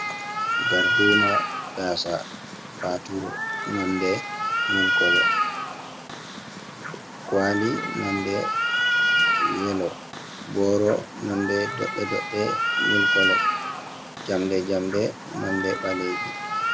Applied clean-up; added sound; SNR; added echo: none; Cat; -2 dB; none.